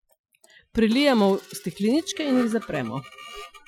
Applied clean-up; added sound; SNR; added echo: classical method Wiener filter.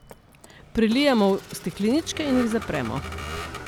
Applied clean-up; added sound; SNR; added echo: none; Vehicle; 12 dB; none.